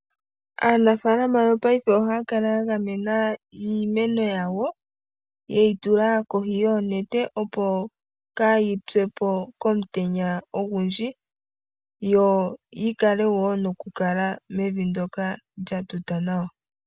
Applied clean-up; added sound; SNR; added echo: none; none; none; none.